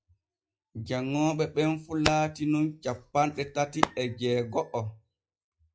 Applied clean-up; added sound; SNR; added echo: classical method log-MMSE.